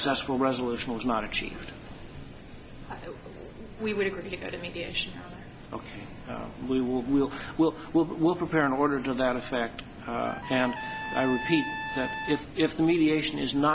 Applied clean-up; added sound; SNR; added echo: none; Trumpet; 9 dB; none.